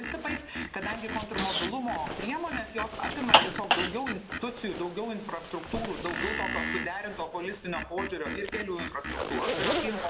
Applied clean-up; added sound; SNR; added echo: none; Screech + Zipper (clothing); -2 dB; none.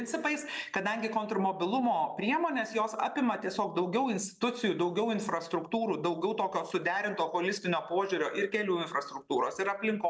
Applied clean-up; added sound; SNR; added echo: none; none; none; none.